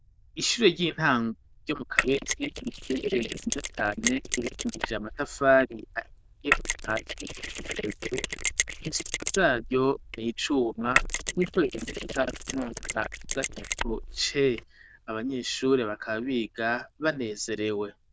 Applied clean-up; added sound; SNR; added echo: neural diffusion model UNIVERSE++.